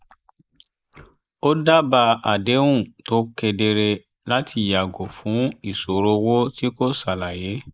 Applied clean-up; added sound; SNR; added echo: neural mask model Resemble Enhance denoiser.